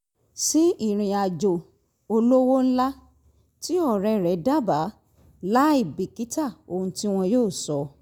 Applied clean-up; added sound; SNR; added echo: none; none; none; none.